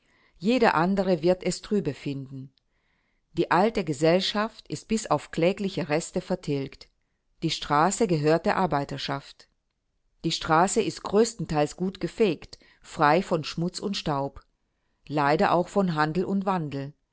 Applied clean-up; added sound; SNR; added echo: none; none; none; none.